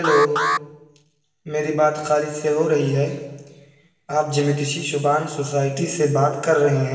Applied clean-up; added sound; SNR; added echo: none; Alarm; 4 dB; reverberation time 1.4 s.